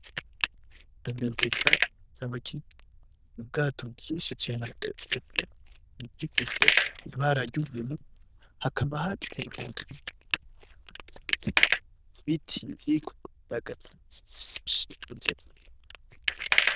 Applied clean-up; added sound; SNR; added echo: neural diffusion model UNIVERSE++.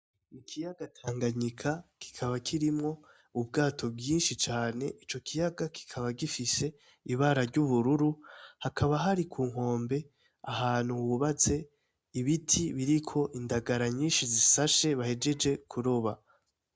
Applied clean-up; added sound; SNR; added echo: none; none; none; none.